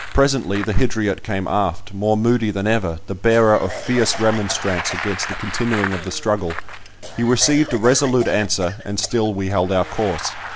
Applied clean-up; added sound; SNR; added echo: none; Bicycle + Cough; 13 dB; none.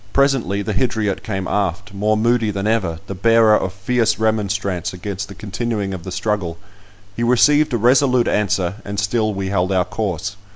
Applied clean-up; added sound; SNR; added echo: none; none; none; none.